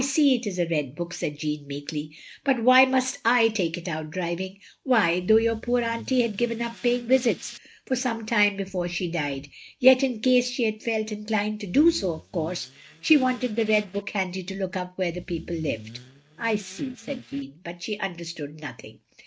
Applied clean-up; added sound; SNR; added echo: neural mask model RNNoise.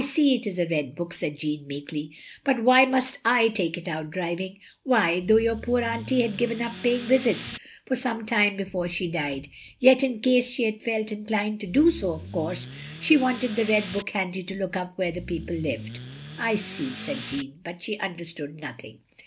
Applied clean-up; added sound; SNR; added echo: none; Accelerating, revving, vroom / Car; 12 dB; none.